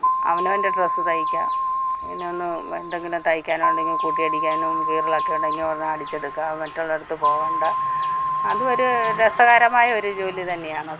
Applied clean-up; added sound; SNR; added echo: none; Keyboard (musical); 1 dB; none.